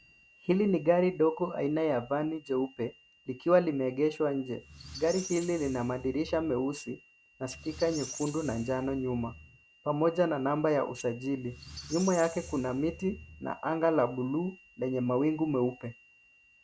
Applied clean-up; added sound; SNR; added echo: none; Squeak; 16 dB; none.